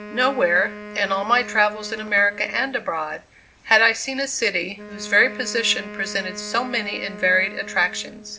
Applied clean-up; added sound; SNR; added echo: none; Wind instrument, woodwind instrument; 15 dB; none.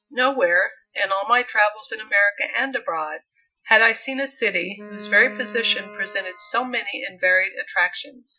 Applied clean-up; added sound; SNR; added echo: classical method Wiener filter.